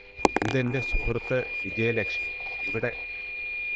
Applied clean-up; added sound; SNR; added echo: neural diffusion model UNIVERSE++.